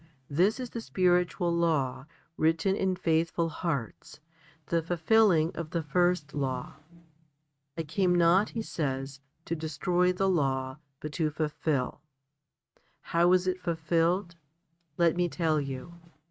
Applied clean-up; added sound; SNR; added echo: neural mask model RNNoise.